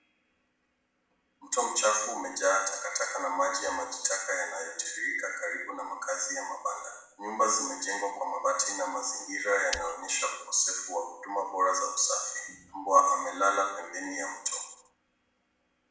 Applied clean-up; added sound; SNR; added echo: none; Shatter; 7 dB; reverberation time 0.6 s.